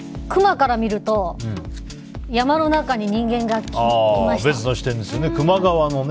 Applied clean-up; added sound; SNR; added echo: none; none; none; none.